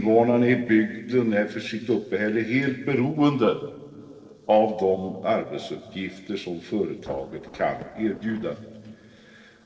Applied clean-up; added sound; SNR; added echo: neural separator model SepFormer DNS4.